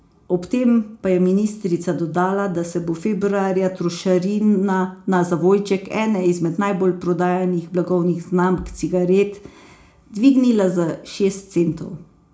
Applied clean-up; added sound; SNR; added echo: none; none; none; reverberation time 0.4 s.